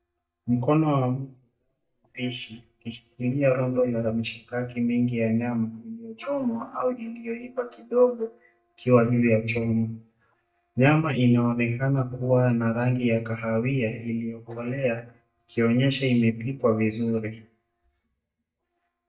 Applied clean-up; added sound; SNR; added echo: neural mask model DeepFilterNet 3.